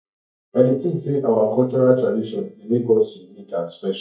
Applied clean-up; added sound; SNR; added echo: neural mask model DeepFilterNet 3.